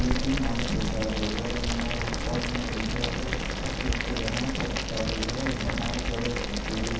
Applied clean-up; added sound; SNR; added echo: none; Boiling; -2 dB; reverberation time 0.7 s.